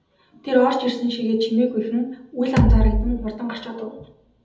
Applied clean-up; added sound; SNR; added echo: none; Bass drum; -3 dB; reverberation time 0.9 s.